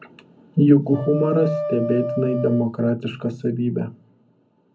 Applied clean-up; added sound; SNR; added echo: none; Wind instrument, woodwind instrument; 8 dB; reverberation time 0.4 s.